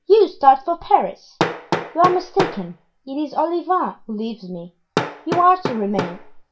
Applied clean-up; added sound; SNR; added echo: none; Hammer; 8 dB; reverberation time 0.2 s.